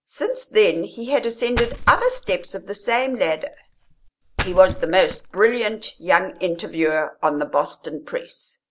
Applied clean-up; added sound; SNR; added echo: none; Splash, splatter; 12 dB; none.